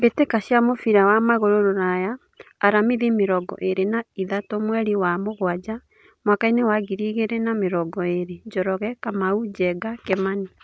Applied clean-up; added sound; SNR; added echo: none; none; none; none.